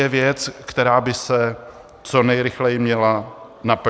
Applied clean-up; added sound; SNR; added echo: none; none; none; none.